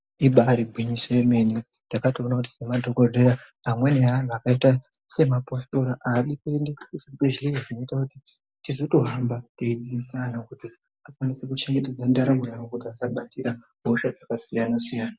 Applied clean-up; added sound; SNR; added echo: none; none; none; none.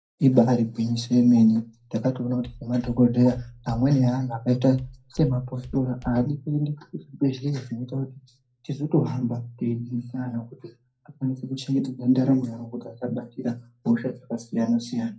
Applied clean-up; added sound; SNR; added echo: none; Walk, footsteps; 18 dB; reverberation time 0.2 s.